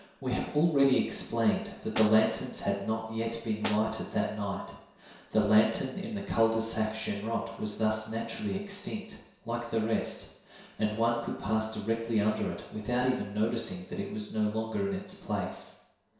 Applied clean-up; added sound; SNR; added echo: none; Snare drum; 14 dB; reverberation time 0.7 s.